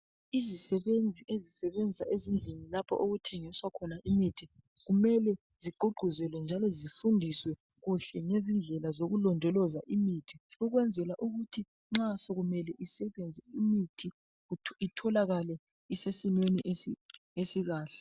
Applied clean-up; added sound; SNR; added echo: none; none; none; none.